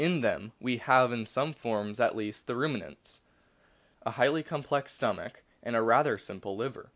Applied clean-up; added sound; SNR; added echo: none; none; none; none.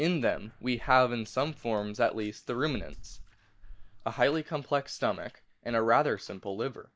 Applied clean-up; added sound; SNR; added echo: neural mask model DeepFilterNet 3.